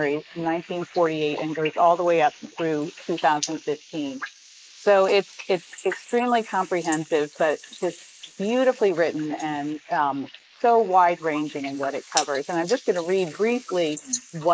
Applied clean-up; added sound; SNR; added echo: neural mask model Resemble Enhance denoiser.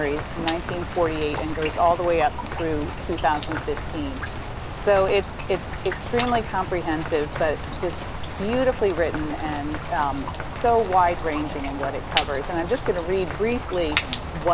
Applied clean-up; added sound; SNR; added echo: none; Rain; 5 dB; none.